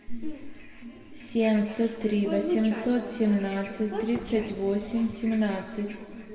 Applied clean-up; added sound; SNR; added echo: none; Explosion; 20 dB; reverberation time 2.0 s.